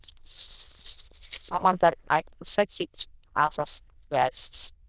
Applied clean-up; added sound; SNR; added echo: neural diffusion model UNIVERSE++.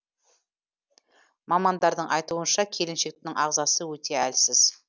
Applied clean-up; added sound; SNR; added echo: none; none; none; none.